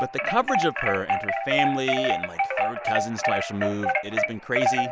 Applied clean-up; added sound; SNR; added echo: none; Wind chime; -3 dB; none.